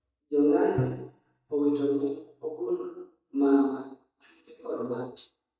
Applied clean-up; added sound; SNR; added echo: neural mask model DeepFilterNet 3.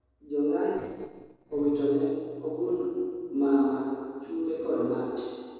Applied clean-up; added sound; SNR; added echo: neural separator model SepFormer DNS4.